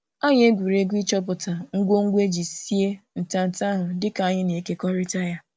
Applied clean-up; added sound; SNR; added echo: none; none; none; none.